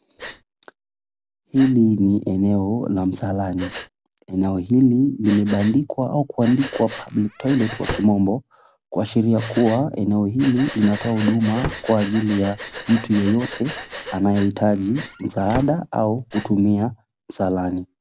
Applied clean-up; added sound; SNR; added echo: none; Breathing + Squeak / Slam / Wood; 14 dB; none.